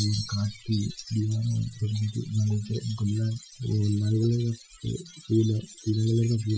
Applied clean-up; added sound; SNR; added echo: classical method Wiener filter.